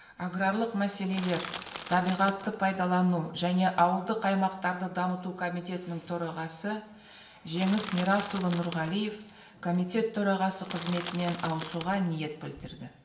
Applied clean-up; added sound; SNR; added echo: none; Crushing; 11 dB; reverberation time 0.6 s.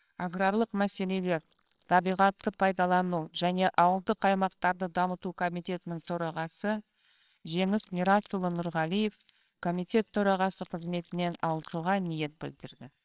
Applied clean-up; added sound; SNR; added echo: neural separator model SepFormer WHAMR!.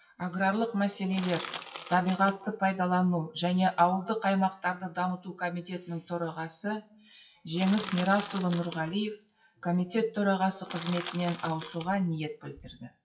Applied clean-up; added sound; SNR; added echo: classical method WPE with log-MMSE.